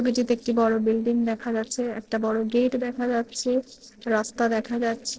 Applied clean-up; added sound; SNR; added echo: neural separator model SepFormer DNS4.